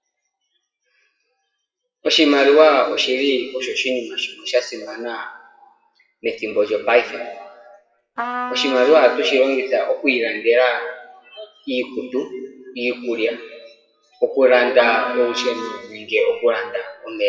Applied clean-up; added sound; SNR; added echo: classical method WPE with log-MMSE.